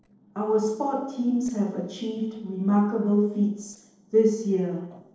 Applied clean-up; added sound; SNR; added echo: neural separator model SepFormer DNS4.